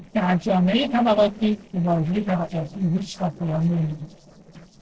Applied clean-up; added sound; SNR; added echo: neural separator model SepFormer DNS4.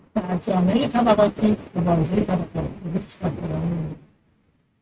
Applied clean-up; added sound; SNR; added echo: neural mask model RNNoise.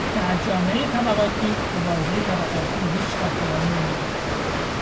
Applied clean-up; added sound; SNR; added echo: none; Water; 0 dB; none.